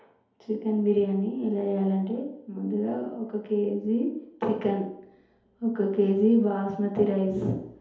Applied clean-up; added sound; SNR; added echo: none; none; none; reverberation time 2.2 s.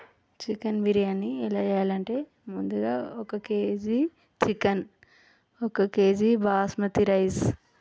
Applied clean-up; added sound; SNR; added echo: none; none; none; none.